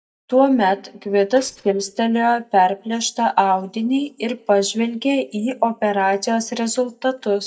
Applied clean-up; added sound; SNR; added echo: neural mask model DeepFilterNet 3.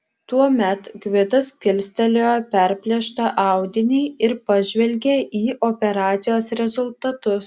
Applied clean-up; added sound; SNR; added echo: none; none; none; none.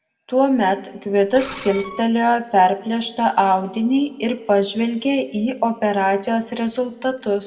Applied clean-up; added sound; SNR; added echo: none; Screech; 15 dB; reverberation time 1.3 s.